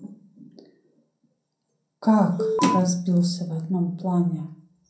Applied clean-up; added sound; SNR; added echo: none; Alarm; -2 dB; reverberation time 0.6 s.